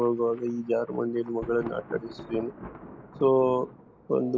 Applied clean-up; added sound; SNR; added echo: none; Thunder; 17 dB; none.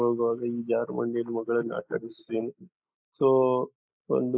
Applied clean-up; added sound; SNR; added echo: neural mask model Resemble Enhance denoiser.